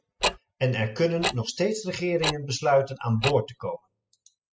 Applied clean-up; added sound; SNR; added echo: classical method spectral subtraction.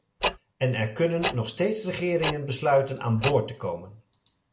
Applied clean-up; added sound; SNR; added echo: none; Tick-tock; 7 dB; none.